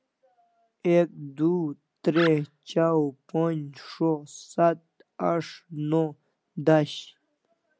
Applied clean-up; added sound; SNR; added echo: none; Animal; 11 dB; none.